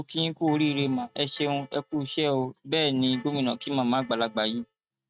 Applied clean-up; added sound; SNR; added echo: neural mask model RNNoise.